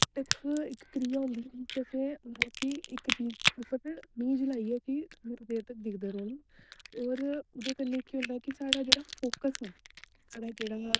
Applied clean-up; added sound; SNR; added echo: neural diffusion model UNIVERSE++.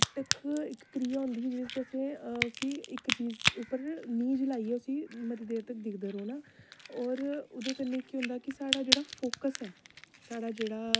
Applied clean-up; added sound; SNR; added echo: none; Crack; 2 dB; none.